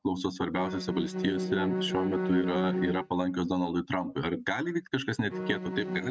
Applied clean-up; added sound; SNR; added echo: neural mask model RNNoise.